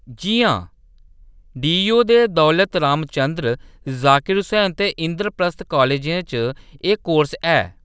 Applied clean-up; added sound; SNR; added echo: none; none; none; none.